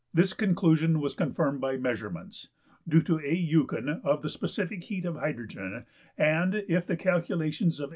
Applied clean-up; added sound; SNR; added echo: none; none; none; none.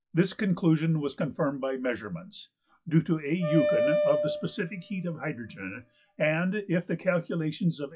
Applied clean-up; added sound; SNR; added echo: classical method log-MMSE.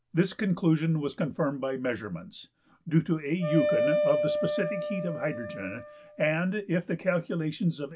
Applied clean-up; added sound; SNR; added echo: none; Wind instrument, woodwind instrument; 1 dB; none.